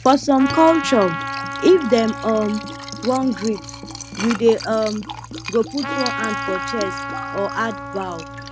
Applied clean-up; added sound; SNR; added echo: none; Liquid + Trumpet; 8 dB; none.